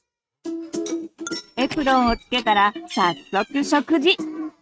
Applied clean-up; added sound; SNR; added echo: neural mask model RNNoise.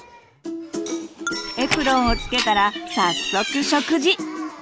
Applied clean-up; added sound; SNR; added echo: none; Door; 5 dB; none.